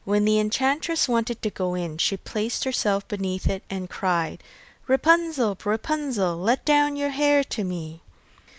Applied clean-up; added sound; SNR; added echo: none; none; none; none.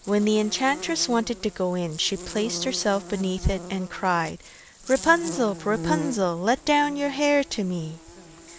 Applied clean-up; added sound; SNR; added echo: none; Buzz; 13 dB; none.